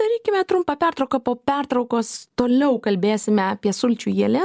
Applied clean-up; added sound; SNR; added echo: none; none; none; none.